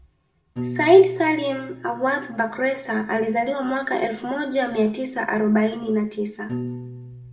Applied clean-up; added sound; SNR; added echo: none; Piano; 15 dB; reverberation time 0.7 s.